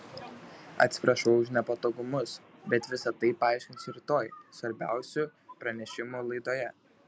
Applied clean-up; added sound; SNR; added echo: none; none; none; none.